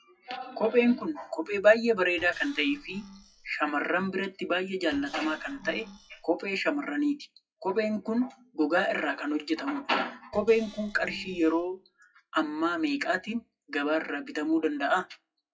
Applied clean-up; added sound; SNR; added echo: classical method WPE with log-MMSE.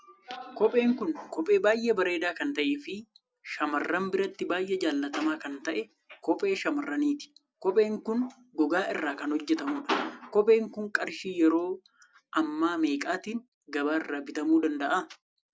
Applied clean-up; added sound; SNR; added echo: none; none; none; none.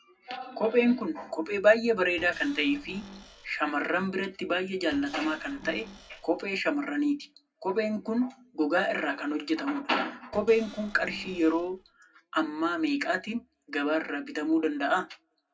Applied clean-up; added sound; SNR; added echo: none; Cupboard open or close / Door; 18 dB; reverberation time 0.3 s.